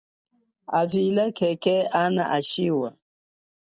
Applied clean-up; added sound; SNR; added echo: none; none; none; none.